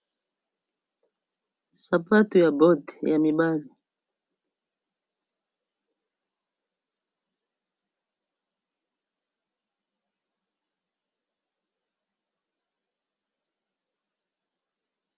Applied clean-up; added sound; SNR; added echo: none; none; none; none.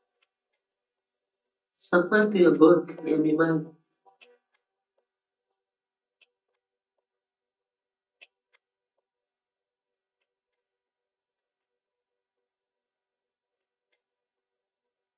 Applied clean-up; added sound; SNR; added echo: neural mask model DeepFilterNet 3.